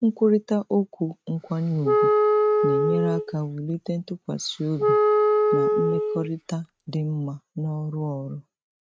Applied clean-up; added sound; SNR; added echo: neural mask model RNNoise.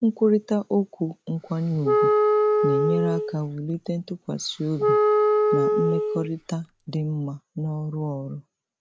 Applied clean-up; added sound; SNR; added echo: none; Wind instrument, woodwind instrument; -4 dB; none.